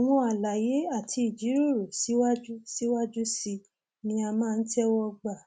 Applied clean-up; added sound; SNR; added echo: none; none; none; none.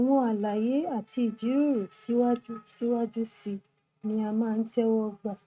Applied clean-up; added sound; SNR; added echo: neural mask model RNNoise.